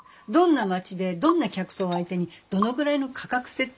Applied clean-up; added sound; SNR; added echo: none; none; none; none.